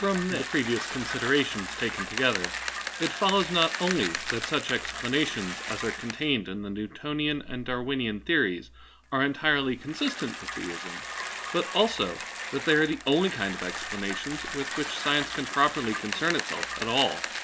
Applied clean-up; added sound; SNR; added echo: none; Bicycle; 7 dB; none.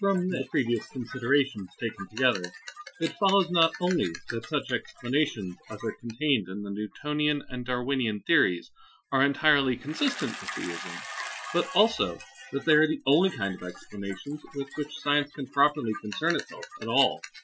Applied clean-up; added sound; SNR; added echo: classical method Wiener filter.